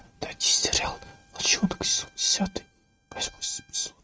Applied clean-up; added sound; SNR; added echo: neural mask model RNNoise.